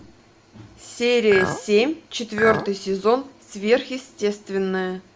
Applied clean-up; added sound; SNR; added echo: none; Chink, clink; 7 dB; none.